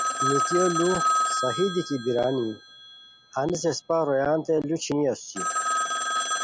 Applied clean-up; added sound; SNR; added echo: none; Telephone; 2 dB; none.